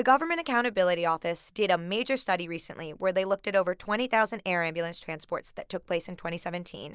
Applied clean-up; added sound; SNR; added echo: none; none; none; none.